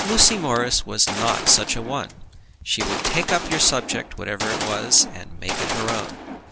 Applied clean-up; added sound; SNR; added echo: none; Gunshot, gunfire; 6 dB; none.